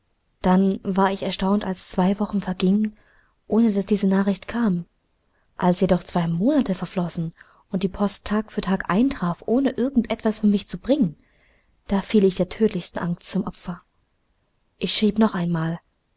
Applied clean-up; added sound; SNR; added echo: none; none; none; none.